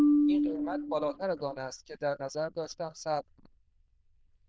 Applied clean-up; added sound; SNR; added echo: neural diffusion model UNIVERSE++.